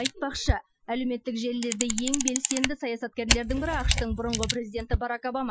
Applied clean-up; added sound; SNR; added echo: classical method Wiener filter.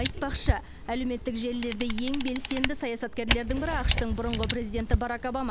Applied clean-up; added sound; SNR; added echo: none; Camera; -2 dB; none.